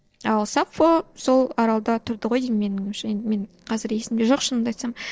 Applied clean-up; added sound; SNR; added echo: neural separator model SepFormer DNS4.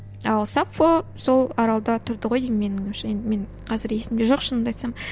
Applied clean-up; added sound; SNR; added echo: none; Microwave oven; 17 dB; none.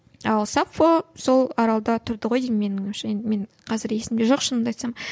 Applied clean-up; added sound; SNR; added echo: none; none; none; none.